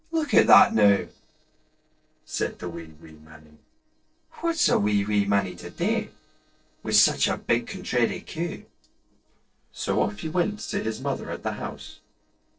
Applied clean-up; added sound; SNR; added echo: neural separator model SepFormer DNS4.